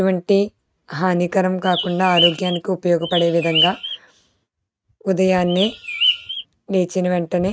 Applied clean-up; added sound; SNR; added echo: neural mask model RNNoise.